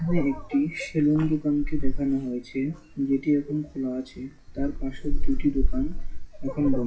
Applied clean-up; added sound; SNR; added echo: classical method WPE with log-MMSE.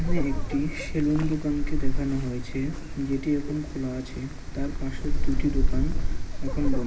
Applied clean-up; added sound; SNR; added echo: none; Wind; -5 dB; reverberation time 1.9 s.